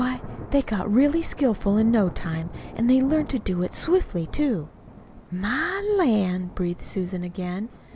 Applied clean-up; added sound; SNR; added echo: none; Thunder / Rain; 16 dB; none.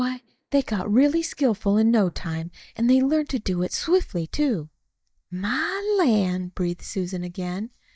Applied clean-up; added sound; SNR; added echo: neural mask model DeepFilterNet 3.